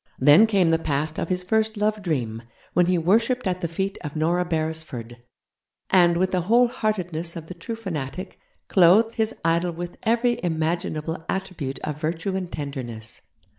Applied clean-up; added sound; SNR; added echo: none; none; none; none.